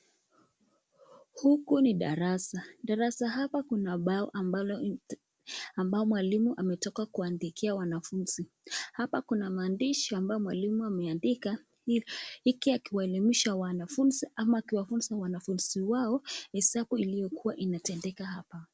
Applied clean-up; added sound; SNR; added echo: none; none; none; none.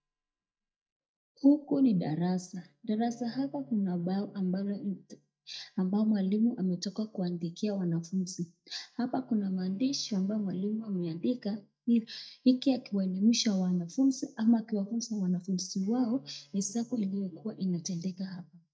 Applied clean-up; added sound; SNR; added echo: neural mask model DeepFilterNet 3.